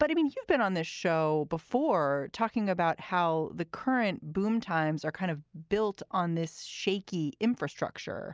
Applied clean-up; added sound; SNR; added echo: none; none; none; none.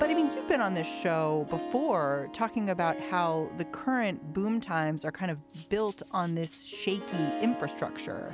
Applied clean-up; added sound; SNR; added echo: none; Rattle (instrument) + Harp; 9 dB; none.